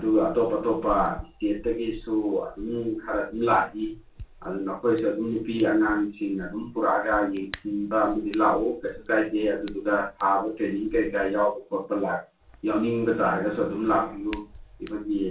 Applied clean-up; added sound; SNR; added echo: none; Hands; 20 dB; reverberation time 0.2 s.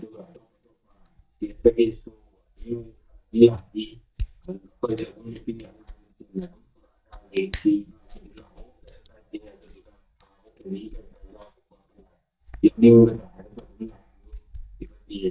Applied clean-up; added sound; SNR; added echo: neural mask model DeepFilterNet 3.